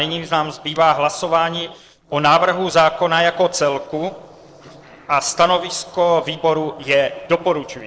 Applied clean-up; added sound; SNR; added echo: neural separator model SepFormer DNS4.